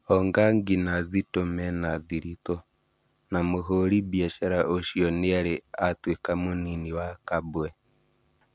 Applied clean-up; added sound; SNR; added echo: none; none; none; none.